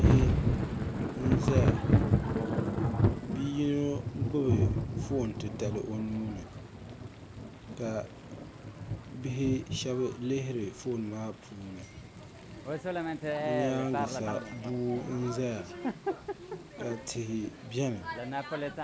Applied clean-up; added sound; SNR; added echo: none; Thunder / Rain; -3 dB; none.